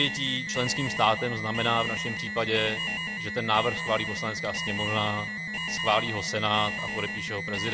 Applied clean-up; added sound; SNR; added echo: none; Alarm; 3 dB; none.